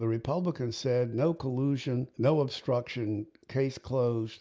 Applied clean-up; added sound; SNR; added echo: none; none; none; none.